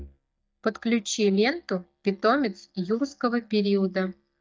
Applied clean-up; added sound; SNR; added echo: neural mask model DeepFilterNet 3.